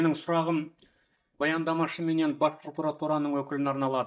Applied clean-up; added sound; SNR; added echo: neural mask model DeepFilterNet 3.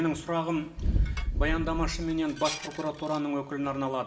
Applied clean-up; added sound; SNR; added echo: none; Dishes, pots, and pans; 16 dB; reverberation time 0.8 s.